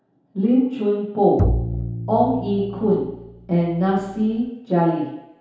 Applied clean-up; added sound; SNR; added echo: none; Bowed string instrument; 5 dB; reverberation time 0.8 s.